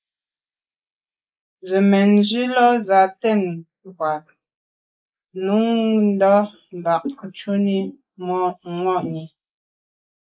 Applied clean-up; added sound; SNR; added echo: neural mask model Resemble Enhance denoiser.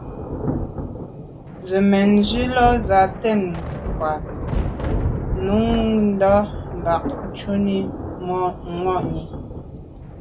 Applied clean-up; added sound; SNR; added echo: none; Thunder; 5 dB; none.